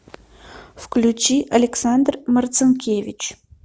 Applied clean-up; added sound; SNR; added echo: none; none; none; none.